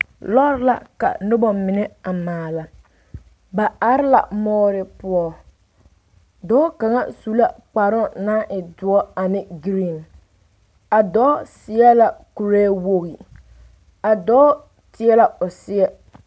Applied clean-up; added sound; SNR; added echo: none; none; none; none.